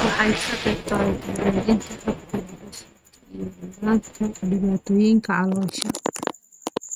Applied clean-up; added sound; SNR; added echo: neural mask model RNNoise.